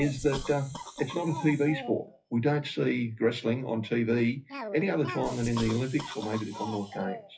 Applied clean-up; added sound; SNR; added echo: classical method WPE with log-MMSE.